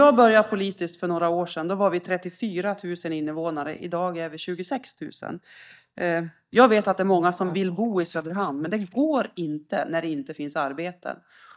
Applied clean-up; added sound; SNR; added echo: neural mask model DeepFilterNet 3.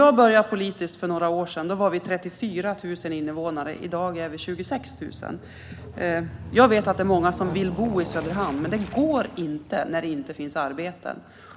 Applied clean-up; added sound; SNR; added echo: none; Aircraft; 16 dB; none.